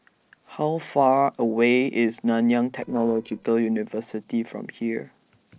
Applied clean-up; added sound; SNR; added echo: neural separator model SepFormer DNS4.